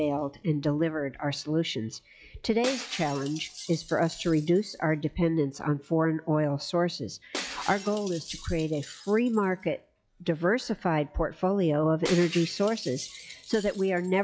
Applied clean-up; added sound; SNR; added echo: classical method log-MMSE.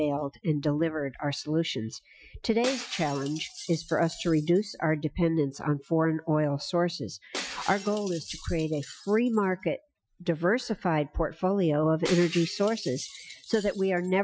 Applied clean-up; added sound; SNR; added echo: classical method Wiener filter.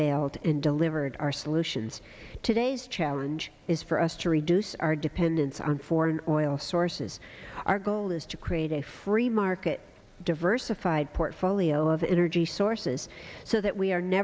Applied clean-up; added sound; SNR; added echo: none; none; none; none.